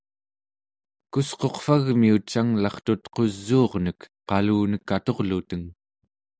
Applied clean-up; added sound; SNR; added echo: none; none; none; none.